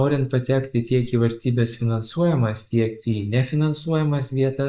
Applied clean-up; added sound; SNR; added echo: neural mask model Resemble Enhance denoiser.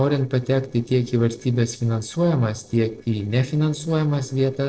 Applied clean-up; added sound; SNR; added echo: neural separator model SepFormer DNS4.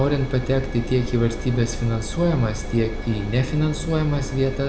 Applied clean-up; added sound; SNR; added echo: none; Engine; 7 dB; none.